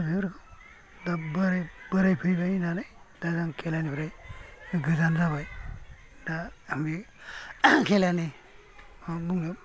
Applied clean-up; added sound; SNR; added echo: none; none; none; none.